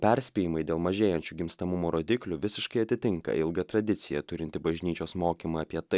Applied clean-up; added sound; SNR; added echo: none; none; none; none.